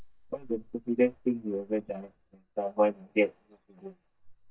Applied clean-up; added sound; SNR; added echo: neural mask model DeepFilterNet 3.